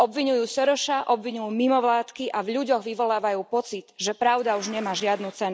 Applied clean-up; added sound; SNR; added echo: none; Insect; 19 dB; none.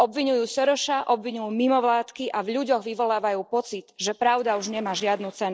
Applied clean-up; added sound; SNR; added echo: neural separator model SepFormer DNS4.